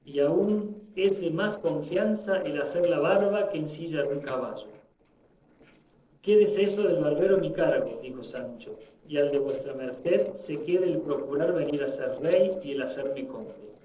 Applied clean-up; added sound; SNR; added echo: neural separator model SepFormer DNS4.